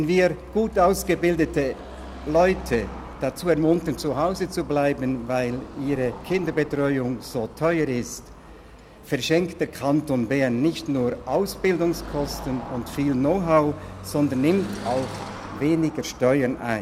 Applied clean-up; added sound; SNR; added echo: none; Car passing by / Traffic noise, roadway noise; 15 dB; none.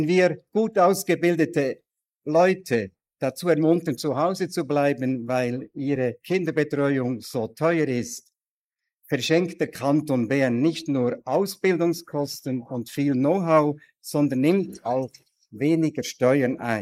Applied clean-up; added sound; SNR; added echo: neural mask model Resemble Enhance denoiser.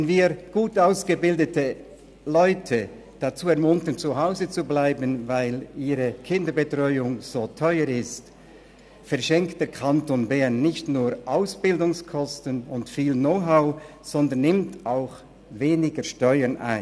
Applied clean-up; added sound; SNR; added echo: none; none; none; none.